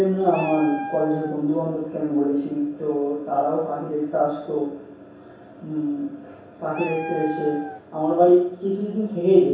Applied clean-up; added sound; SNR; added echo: none; Meow; 14 dB; reverberation time 0.7 s.